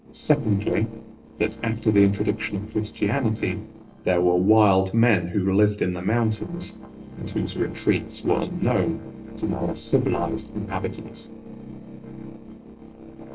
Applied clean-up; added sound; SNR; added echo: neural separator model SepFormer DNS4.